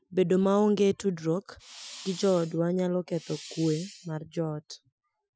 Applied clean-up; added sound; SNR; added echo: classical method Wiener filter.